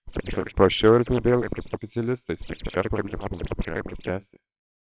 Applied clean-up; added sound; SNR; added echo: neural separator model SepFormer WHAMR!.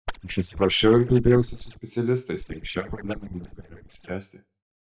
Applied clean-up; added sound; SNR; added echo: neural mask model DeepFilterNet 3.